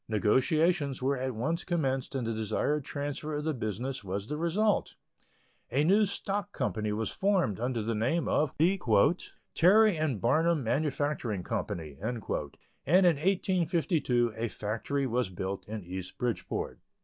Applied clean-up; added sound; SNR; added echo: none; none; none; none.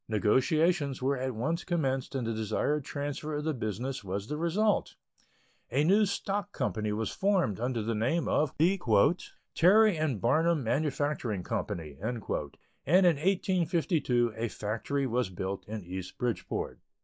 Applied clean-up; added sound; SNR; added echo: neural mask model Resemble Enhance denoiser.